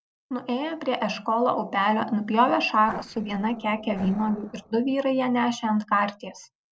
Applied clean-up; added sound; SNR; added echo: neural separator model SepFormer DNS4.